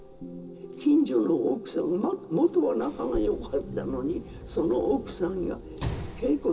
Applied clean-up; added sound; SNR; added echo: none; Sliding door / Slam; 14 dB; reverberation time 0.2 s.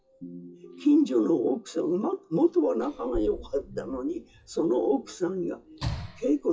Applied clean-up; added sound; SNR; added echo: classical method WPE with log-MMSE.